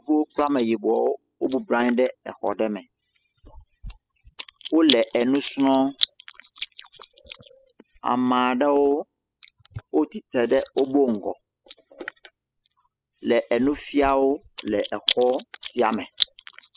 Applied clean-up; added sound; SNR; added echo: classical method spectral subtraction.